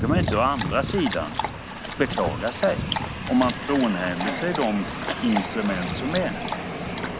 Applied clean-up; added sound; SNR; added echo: none; Train + Dog; 3 dB; none.